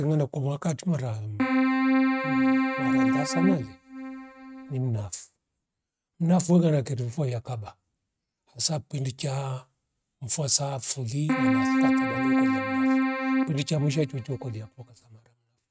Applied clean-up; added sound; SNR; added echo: neural mask model RNNoise.